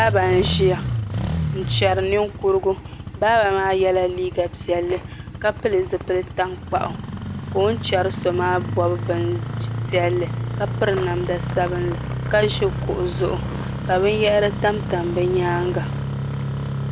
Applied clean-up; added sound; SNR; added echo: none; Engine starting; 5 dB; none.